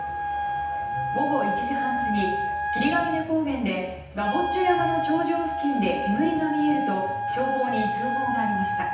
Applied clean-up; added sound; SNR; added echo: none; Wind instrument, woodwind instrument; 1 dB; reverberation time 0.9 s.